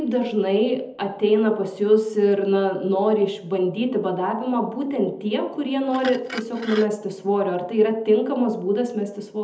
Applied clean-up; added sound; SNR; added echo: none; Glass; 17 dB; reverberation time 0.8 s.